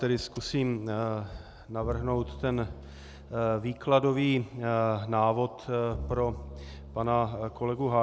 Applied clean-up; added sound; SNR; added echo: none; Bowed string instrument; 15 dB; none.